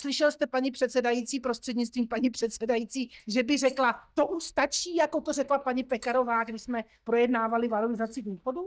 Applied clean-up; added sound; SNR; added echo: neural mask model DeepFilterNet 3.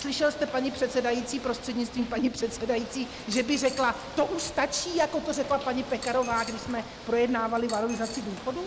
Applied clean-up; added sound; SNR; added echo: none; Ocean / Boat, Water vehicle + Coin (dropping); 13 dB; none.